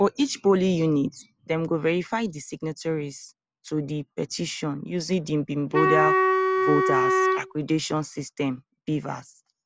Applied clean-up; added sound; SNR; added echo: none; Wind instrument, woodwind instrument; -3 dB; none.